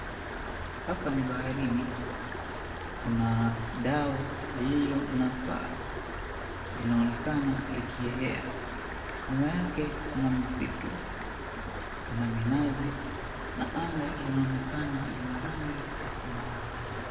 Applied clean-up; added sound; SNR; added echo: none; Stream; 4 dB; reverberation time 1.7 s.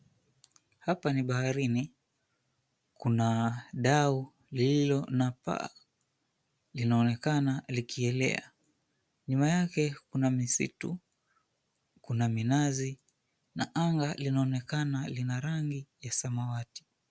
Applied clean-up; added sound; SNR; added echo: none; none; none; none.